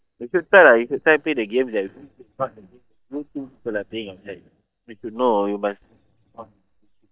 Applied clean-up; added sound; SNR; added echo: neural mask model DeepFilterNet 3.